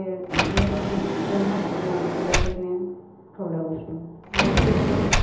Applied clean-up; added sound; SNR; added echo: none; Sliding door; -4 dB; reverberation time 0.8 s.